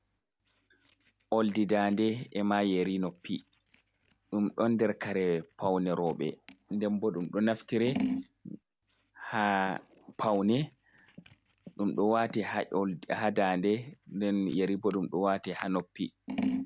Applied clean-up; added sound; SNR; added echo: none; Scissors; 13 dB; none.